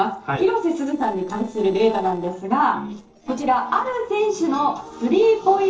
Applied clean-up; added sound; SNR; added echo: neural separator model SepFormer DNS4.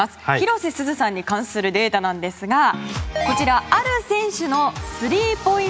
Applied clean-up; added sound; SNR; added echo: none; none; none; none.